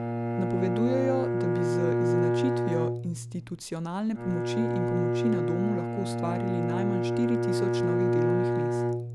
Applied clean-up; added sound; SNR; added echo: none; Bowed string instrument; -4 dB; none.